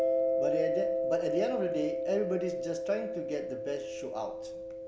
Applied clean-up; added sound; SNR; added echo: none; Mallet percussion; -3 dB; none.